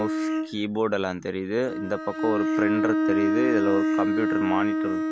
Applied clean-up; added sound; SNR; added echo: none; Bowed string instrument; -3 dB; none.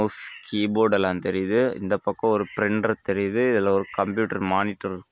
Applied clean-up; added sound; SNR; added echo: none; none; none; none.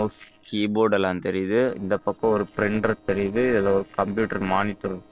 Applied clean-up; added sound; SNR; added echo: neural separator model SepFormer DNS4.